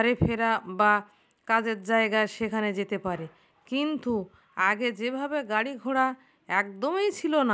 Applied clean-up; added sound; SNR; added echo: none; none; none; none.